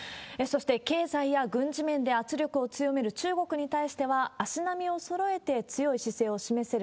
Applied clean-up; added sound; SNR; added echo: none; none; none; none.